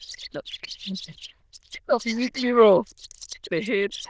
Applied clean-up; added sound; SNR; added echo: neural diffusion model UNIVERSE++.